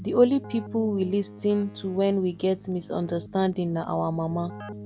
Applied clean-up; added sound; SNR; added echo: none; Keyboard (musical); 16 dB; none.